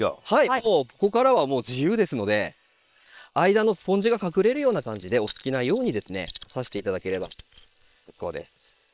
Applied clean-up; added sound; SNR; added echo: neural separator model SepFormer WHAM!.